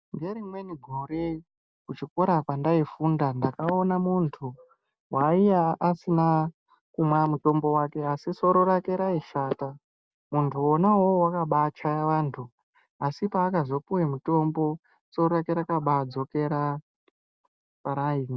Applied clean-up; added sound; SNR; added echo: none; none; none; none.